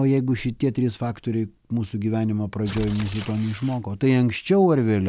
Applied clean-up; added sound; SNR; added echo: none; Tearing; 16 dB; none.